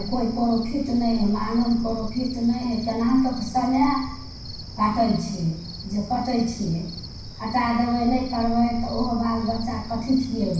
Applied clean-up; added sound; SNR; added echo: none; Cricket; 10 dB; reverberation time 0.6 s.